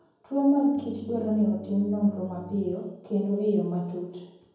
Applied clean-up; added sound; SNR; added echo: none; Organ; 15 dB; reverberation time 0.9 s.